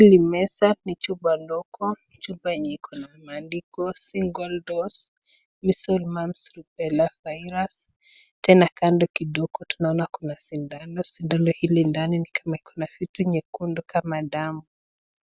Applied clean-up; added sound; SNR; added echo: none; none; none; none.